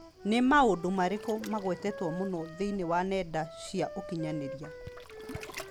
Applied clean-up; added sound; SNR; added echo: none; Wind instrument, woodwind instrument + Waves, surf; 13 dB; none.